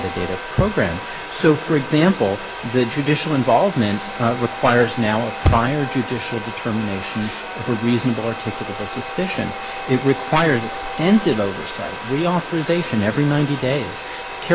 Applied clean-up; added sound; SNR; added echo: none; Domestic sounds, home sounds; 10 dB; none.